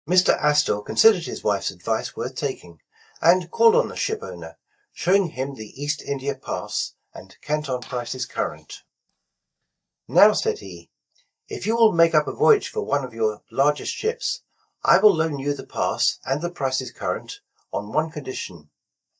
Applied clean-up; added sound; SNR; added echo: neural mask model DeepFilterNet 3.